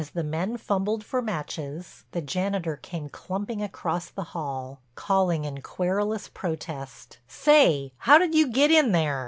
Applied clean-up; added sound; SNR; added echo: none; none; none; none.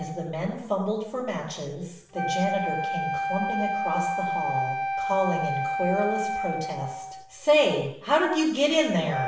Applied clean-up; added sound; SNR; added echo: none; Wind instrument, woodwind instrument; 4 dB; reverberation time 0.7 s.